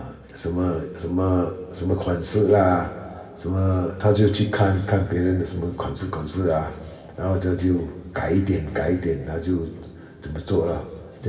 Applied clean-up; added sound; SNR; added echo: none; none; none; reverberation time 2.2 s.